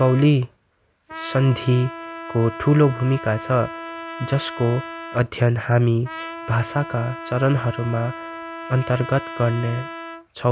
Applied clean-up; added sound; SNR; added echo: none; Trumpet; 13 dB; none.